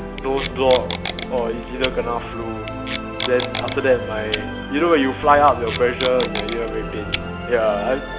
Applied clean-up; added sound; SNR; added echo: none; Packing tape, duct tape + Musical instrument; 6 dB; none.